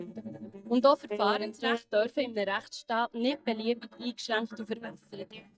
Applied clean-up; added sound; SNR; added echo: neural mask model DeepFilterNet 3.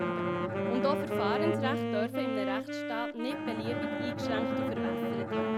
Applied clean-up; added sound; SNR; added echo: none; Bowed string instrument + Wind instrument, woodwind instrument; -5 dB; none.